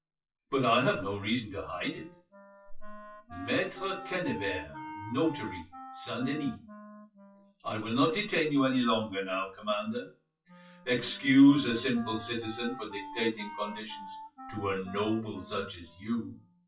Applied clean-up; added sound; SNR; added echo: classical method WPE with log-MMSE.